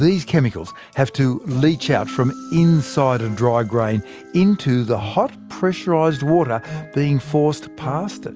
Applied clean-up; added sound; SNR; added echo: none; none; none; none.